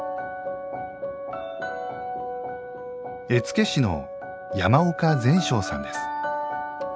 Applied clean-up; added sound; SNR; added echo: none; none; none; none.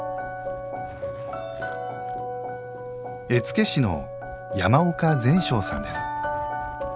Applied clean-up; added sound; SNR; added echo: none; Zipper (clothing); 18 dB; none.